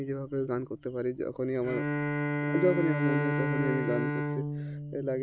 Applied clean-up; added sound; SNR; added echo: none; Bowed string instrument; 0 dB; none.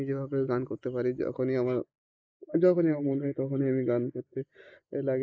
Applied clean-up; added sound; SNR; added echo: neural mask model Resemble Enhance denoiser.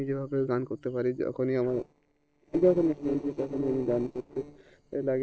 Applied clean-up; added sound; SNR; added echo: neural separator model SepFormer DNS4.